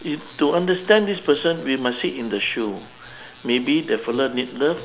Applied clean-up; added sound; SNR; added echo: none; none; none; none.